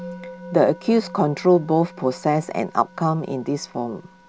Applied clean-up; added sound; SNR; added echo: none; Musical instrument; 19 dB; none.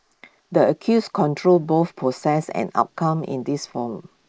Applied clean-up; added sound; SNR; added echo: neural mask model Resemble Enhance denoiser.